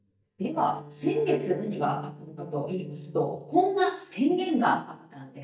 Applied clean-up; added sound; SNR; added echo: neural mask model DeepFilterNet 3.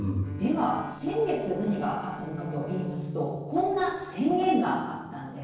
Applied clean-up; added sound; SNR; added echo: neural separator model SepFormer DNS4.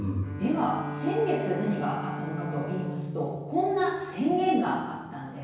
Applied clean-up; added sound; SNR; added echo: none; Bowed string instrument; 9 dB; reverberation time 1.0 s.